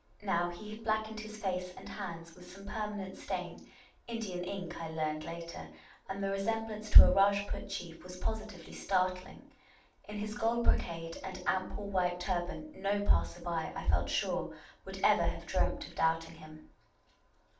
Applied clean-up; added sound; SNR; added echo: none; none; none; reverberation time 0.4 s.